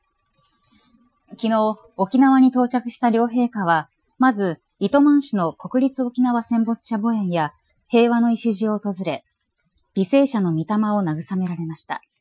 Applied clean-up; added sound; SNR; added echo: classical method Wiener filter.